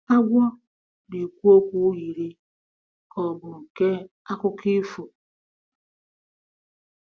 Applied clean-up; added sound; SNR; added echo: none; none; none; none.